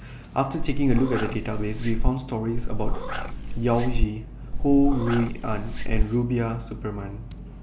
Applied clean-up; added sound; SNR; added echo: none; Meow; -2 dB; none.